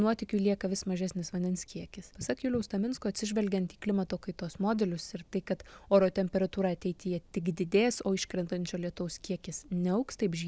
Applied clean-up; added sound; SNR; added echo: none; none; none; none.